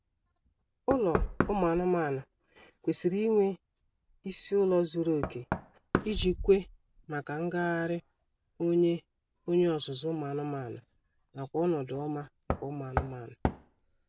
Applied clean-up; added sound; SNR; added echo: none; Knock; 8 dB; none.